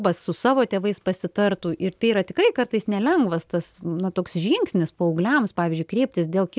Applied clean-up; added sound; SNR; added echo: none; none; none; none.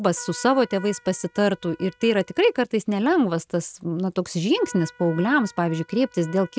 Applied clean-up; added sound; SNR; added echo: neural mask model RNNoise.